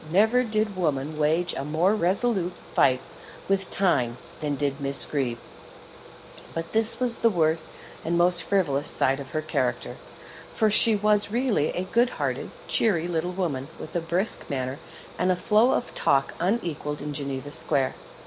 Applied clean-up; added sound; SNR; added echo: none; Mechanical fan; 19 dB; none.